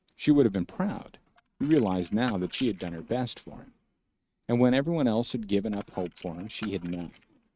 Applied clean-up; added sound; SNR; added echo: neural mask model RNNoise.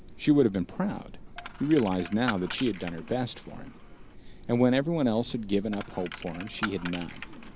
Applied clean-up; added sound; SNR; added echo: none; Coin (dropping); 13 dB; none.